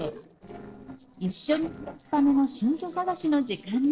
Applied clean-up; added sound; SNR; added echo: neural separator model SepFormer DNS4.